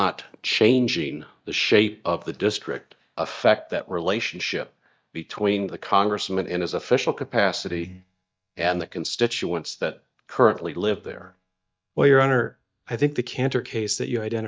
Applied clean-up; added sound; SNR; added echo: neural mask model DeepFilterNet 3.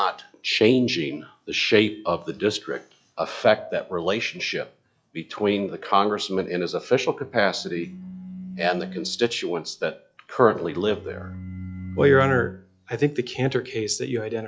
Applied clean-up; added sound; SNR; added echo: classical method log-MMSE.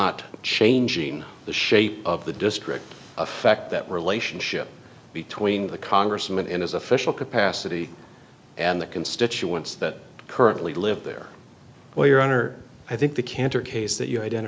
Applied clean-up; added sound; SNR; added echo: none; none; none; none.